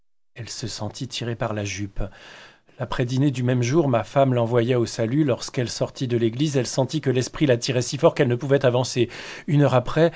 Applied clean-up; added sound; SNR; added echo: none; none; none; none.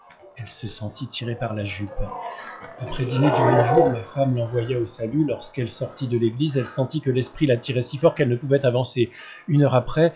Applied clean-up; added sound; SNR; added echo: classical method log-MMSE.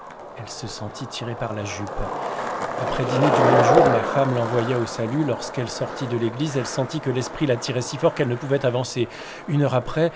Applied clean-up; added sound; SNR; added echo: none; Skateboard; 1 dB; none.